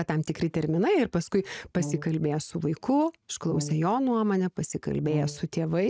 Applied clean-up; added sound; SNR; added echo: neural mask model RNNoise.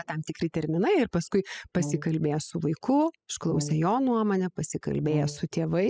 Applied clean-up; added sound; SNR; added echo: classical method spectral subtraction.